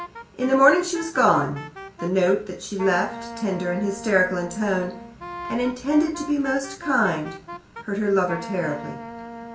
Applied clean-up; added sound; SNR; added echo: none; Wind instrument, woodwind instrument; 14 dB; reverberation time 0.4 s.